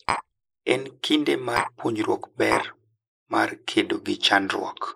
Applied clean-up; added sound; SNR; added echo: neural mask model Resemble Enhance denoiser.